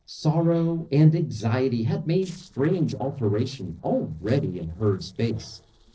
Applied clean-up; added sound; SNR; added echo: neural separator model SepFormer DNS4.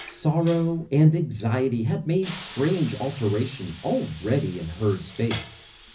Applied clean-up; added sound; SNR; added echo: none; Hiss; 18 dB; reverberation time 0.4 s.